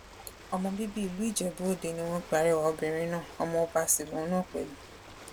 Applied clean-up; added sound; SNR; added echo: none; Ocean; 17 dB; none.